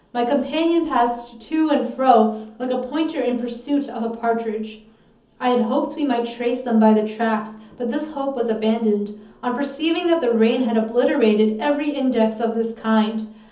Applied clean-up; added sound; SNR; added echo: none; none; none; reverberation time 0.7 s.